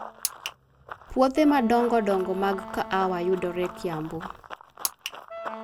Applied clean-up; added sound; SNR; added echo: none; Run + Wind instrument, woodwind instrument; 12 dB; none.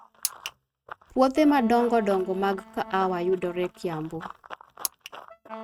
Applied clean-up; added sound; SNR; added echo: neural mask model RNNoise.